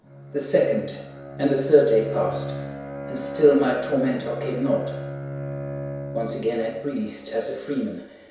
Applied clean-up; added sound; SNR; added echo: none; Bowed string instrument; 10 dB; reverberation time 0.7 s.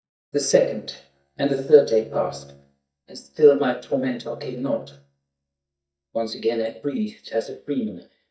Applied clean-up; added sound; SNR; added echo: neural mask model DeepFilterNet 3.